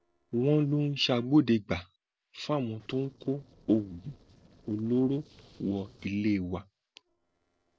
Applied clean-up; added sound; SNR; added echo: neural separator model SepFormer DNS4.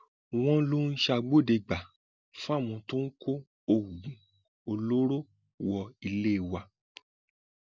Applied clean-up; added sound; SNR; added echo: none; none; none; none.